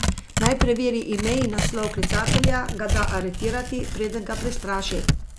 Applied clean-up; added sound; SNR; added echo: none; Tearing; -2 dB; none.